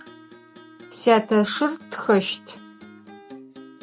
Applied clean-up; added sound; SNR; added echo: none; Acoustic guitar; 20 dB; none.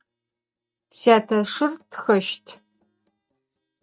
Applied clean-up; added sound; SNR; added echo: neural mask model DeepFilterNet 3.